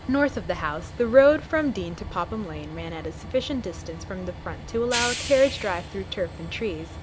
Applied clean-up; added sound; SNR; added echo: none; Train; 10 dB; none.